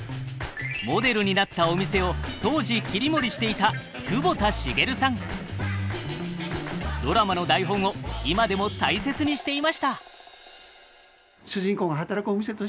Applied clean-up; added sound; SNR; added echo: none; none; none; none.